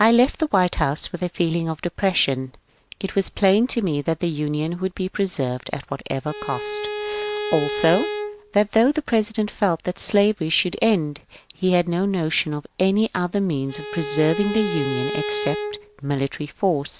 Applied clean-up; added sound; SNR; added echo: none; Bowed string instrument; 6 dB; none.